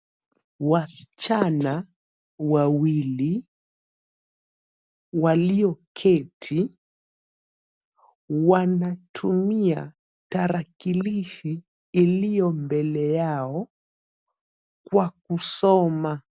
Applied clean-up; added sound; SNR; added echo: none; none; none; none.